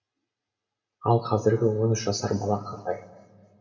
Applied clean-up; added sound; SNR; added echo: none; none; none; reverberation time 2.1 s.